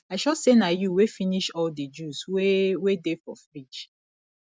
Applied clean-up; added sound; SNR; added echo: none; none; none; none.